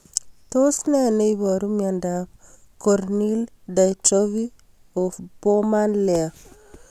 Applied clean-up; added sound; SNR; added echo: none; none; none; none.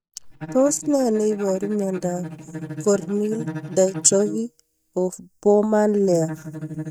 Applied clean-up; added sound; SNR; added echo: neural mask model DeepFilterNet 3.